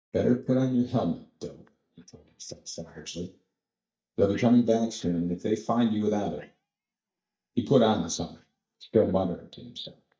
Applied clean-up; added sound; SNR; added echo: neural mask model DeepFilterNet 3.